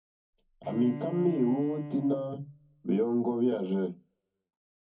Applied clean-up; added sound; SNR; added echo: none; Bowed string instrument; 12 dB; reverberation time 0.3 s.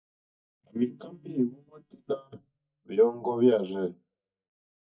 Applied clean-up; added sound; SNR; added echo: neural mask model DeepFilterNet 3.